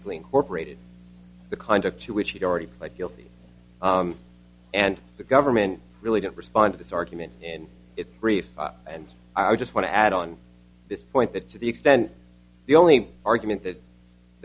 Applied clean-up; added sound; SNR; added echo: none; none; none; none.